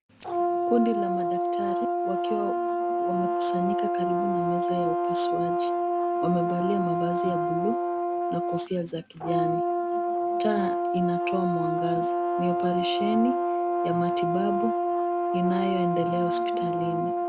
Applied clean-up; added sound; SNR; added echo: none; Brass instrument; -4 dB; none.